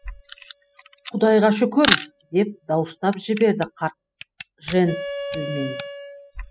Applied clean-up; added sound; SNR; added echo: classical method spectral subtraction.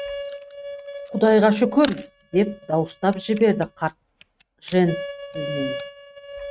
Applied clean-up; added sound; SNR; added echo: neural mask model RNNoise.